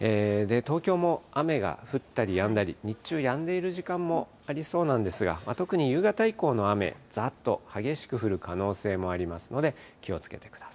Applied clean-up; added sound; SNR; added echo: none; none; none; none.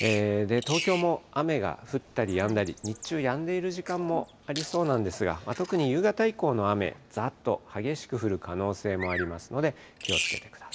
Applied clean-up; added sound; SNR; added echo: none; Bird vocalization, bird call, bird song; 11 dB; none.